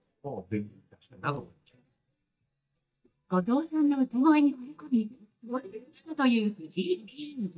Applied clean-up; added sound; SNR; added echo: neural mask model DeepFilterNet 3.